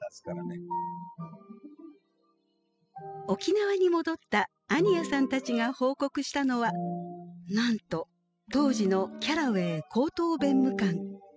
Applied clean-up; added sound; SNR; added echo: classical method spectral subtraction.